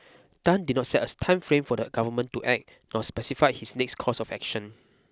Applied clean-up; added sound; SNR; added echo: none; none; none; none.